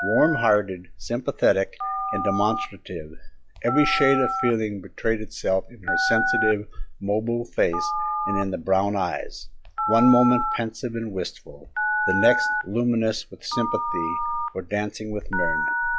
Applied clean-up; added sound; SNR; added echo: classical method log-MMSE.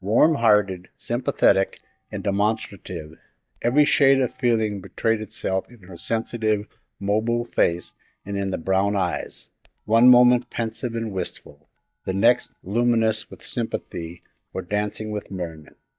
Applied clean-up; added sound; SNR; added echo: neural mask model DeepFilterNet 3.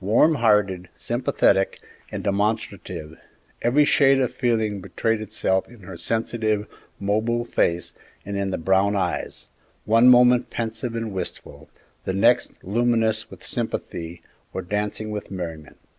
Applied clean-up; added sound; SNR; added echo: none; none; none; none.